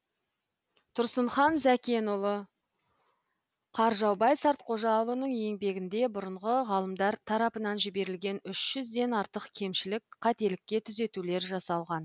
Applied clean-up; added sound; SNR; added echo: none; none; none; none.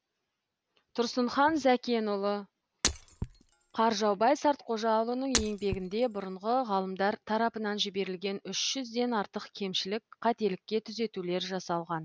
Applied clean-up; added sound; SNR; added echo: none; Shatter; 6 dB; none.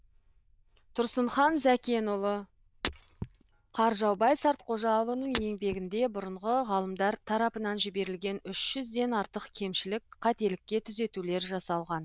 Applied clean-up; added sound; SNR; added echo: neural diffusion model UNIVERSE++.